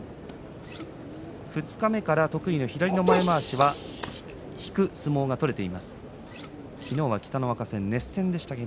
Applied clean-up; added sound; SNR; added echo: none; Cutlery, silverware; 19 dB; none.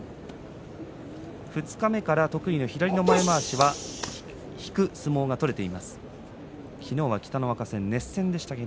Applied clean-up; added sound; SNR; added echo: none; none; none; none.